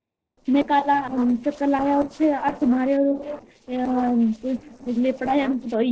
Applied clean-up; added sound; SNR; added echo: neural separator model SepFormer DNS4.